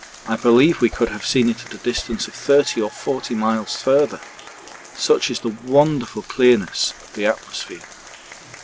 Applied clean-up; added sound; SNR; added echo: none; Applause / Crowd + Whoosh, swoosh, swish; 19 dB; none.